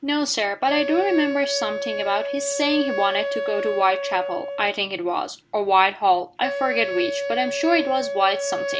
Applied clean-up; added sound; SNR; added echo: none; Wind instrument, woodwind instrument; 5 dB; none.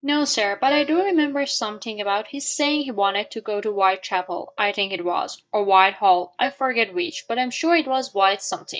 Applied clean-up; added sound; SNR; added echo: neural mask model DeepFilterNet 3.